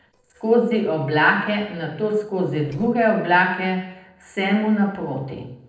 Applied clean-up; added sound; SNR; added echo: neural separator model SepFormer DNS4.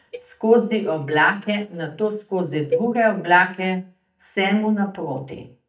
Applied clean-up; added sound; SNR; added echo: neural mask model DeepFilterNet 3.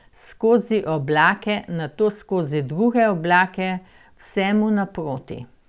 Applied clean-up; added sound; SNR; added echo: none; none; none; none.